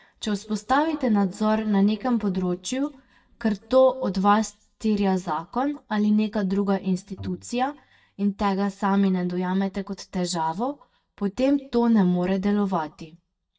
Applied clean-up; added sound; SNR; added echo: neural mask model DeepFilterNet 3.